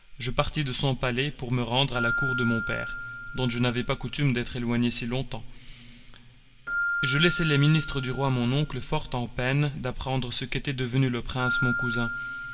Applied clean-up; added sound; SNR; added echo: none; Keyboard (musical); 8 dB; reverberation time 1.9 s.